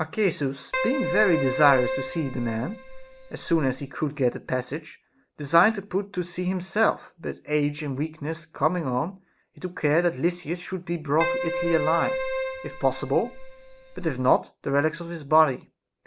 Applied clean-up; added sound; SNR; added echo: none; Keyboard (musical); 4 dB; none.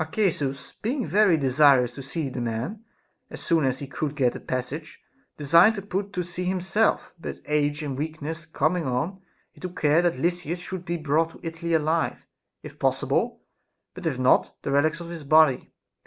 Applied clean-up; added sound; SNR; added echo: none; none; none; none.